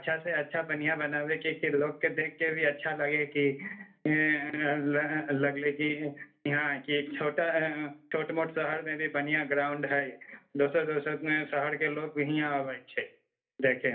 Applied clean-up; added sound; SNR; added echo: none; none; none; reverberation time 0.3 s.